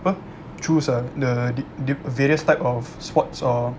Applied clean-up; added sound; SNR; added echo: none; none; none; none.